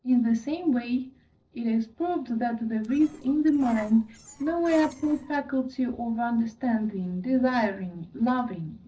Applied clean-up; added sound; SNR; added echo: neural separator model SepFormer DNS4.